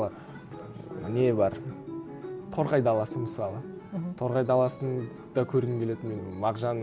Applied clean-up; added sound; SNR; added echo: none; none; none; none.